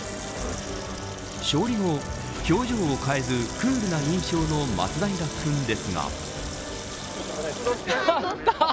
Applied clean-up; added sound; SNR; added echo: none; Sink (filling or washing) / Water tap, faucet; 13 dB; none.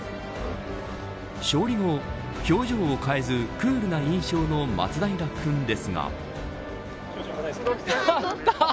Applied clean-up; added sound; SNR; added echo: none; none; none; none.